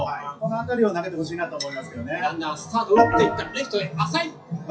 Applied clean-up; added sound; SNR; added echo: classical method WPE with log-MMSE.